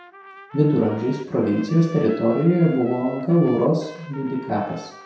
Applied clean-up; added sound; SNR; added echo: none; Trumpet; 20 dB; reverberation time 0.7 s.